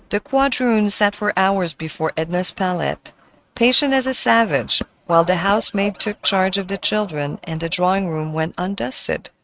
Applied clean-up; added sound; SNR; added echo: neural mask model RNNoise.